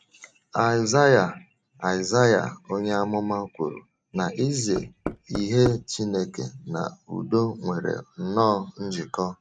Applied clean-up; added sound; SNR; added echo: neural mask model RNNoise.